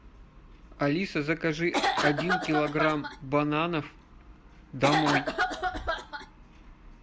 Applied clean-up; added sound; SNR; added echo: none; Cough; -1 dB; none.